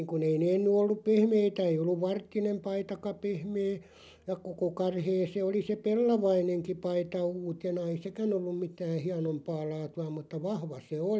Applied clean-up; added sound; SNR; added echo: none; none; none; none.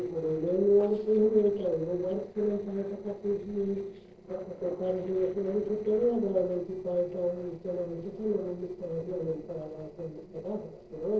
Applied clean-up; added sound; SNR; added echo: neural separator model SepFormer DNS4.